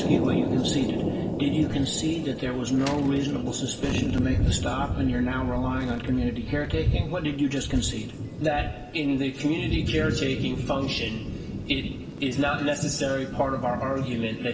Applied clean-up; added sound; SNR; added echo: none; Thunder; 2 dB; reverberation time 0.8 s.